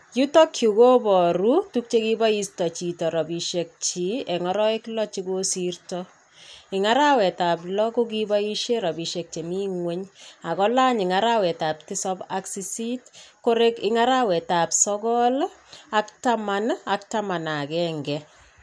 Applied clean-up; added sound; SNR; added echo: none; none; none; none.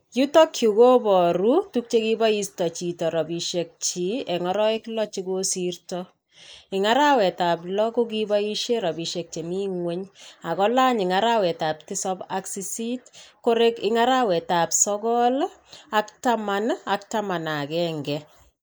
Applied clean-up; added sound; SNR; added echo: neural mask model Resemble Enhance denoiser.